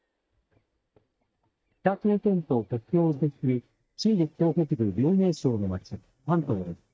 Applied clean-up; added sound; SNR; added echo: neural mask model DeepFilterNet 3.